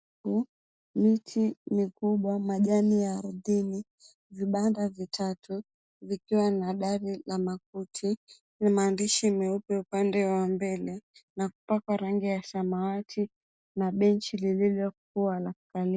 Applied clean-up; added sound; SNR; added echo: none; none; none; none.